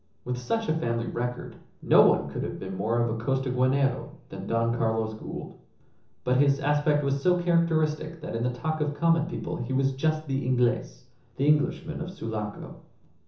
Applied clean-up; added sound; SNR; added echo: none; none; none; reverberation time 0.7 s.